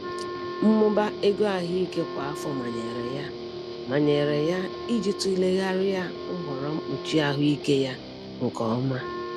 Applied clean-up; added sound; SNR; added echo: none; Guitar + Wind instrument, woodwind instrument; 8 dB; none.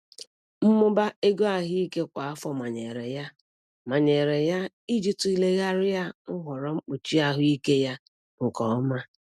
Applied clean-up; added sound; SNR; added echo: none; none; none; none.